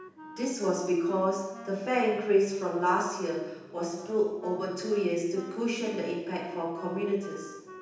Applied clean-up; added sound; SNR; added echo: none; Wind instrument, woodwind instrument; 18 dB; reverberation time 0.8 s.